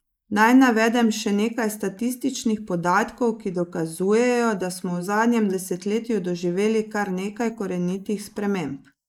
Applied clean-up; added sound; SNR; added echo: neural mask model Resemble Enhance denoiser.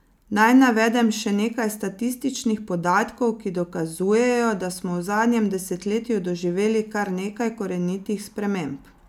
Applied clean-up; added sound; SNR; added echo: none; none; none; none.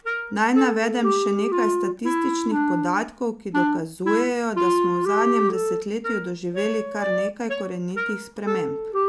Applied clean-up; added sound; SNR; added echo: none; Wind instrument, woodwind instrument; -1 dB; none.